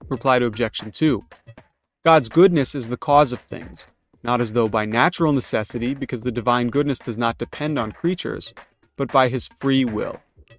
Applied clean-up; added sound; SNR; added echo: neural mask model RNNoise.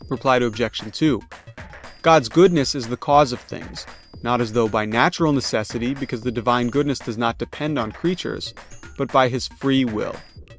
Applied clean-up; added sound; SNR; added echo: none; Drum kit; 19 dB; none.